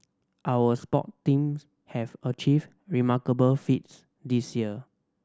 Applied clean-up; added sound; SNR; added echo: none; none; none; none.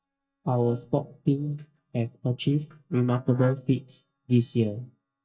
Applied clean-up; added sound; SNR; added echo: neural mask model DeepFilterNet 3.